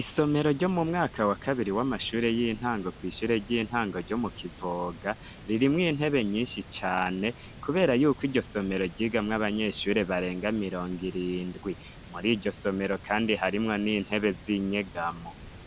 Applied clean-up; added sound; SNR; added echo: none; Water; 18 dB; none.